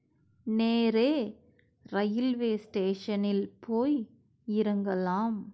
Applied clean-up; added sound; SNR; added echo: none; none; none; none.